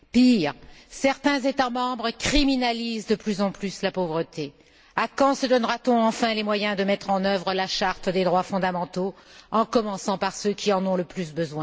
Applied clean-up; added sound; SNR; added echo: none; none; none; none.